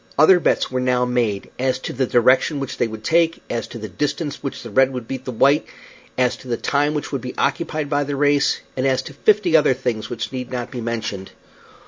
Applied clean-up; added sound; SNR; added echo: none; none; none; none.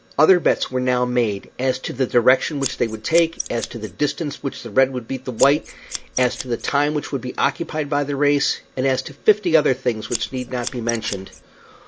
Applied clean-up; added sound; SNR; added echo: none; Scissors; 12 dB; none.